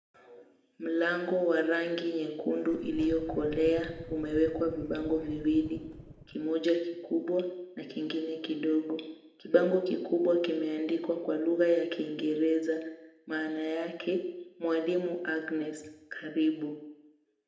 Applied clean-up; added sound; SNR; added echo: none; Engine starting / Car; 14 dB; reverberation time 0.7 s.